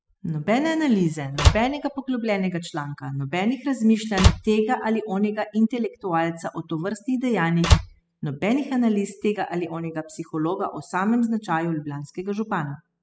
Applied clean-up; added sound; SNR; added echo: classical method spectral subtraction.